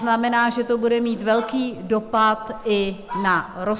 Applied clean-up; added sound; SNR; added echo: none; Fowl; 16 dB; none.